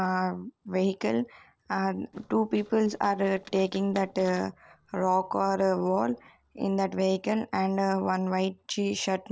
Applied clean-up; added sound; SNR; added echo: neural separator model SepFormer DNS4.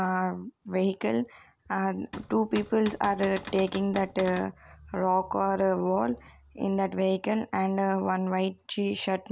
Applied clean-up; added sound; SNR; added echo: none; Cupboard open or close / Door; 13 dB; none.